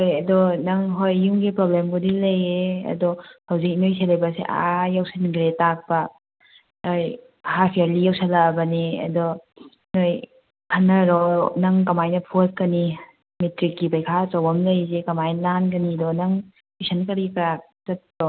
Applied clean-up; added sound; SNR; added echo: none; none; none; none.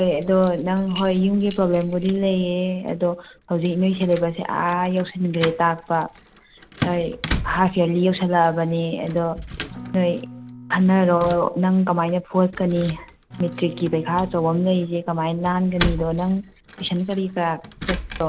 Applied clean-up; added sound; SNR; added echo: none; Keys jangling + Acoustic guitar / Strum; 12 dB; none.